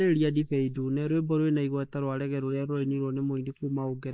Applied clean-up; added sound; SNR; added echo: neural mask model Resemble Enhance denoiser.